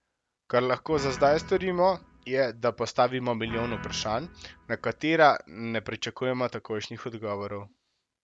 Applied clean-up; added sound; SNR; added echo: none; Guitar; 15 dB; none.